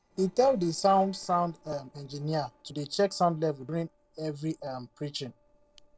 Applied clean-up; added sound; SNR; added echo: neural separator model SepFormer DNS4.